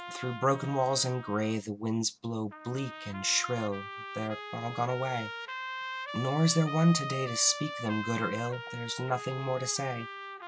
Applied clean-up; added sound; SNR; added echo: none; Trumpet; 9 dB; none.